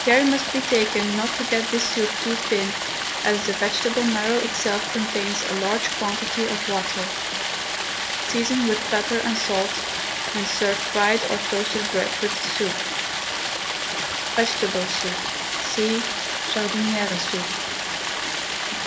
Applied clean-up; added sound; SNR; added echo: none; Stream; 1 dB; none.